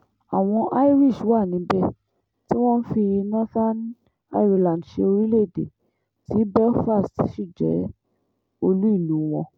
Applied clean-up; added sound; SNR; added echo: none; none; none; none.